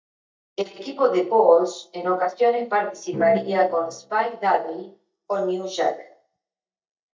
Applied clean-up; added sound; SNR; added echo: neural mask model DeepFilterNet 3.